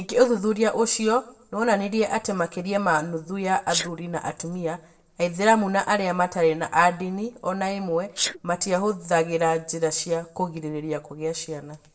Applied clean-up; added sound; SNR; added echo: neural separator model SepFormer DNS4.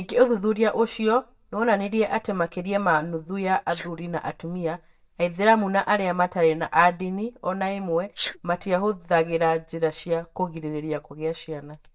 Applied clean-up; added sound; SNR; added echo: neural mask model DeepFilterNet 3.